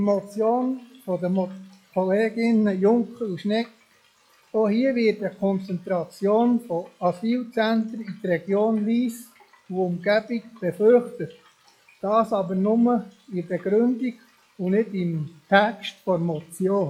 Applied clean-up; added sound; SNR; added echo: classical method log-MMSE.